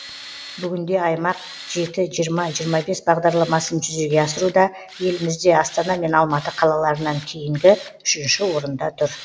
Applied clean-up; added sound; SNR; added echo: none; Tools; 19 dB; none.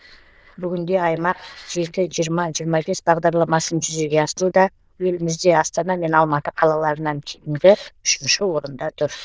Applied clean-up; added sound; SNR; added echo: neural diffusion model UNIVERSE++.